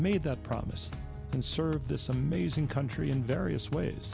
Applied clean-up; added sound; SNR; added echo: none; none; none; none.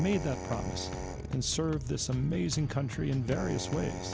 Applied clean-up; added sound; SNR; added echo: none; Drill; 11 dB; none.